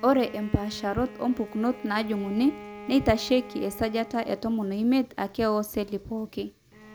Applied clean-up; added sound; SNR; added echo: none; Bowed string instrument; 18 dB; none.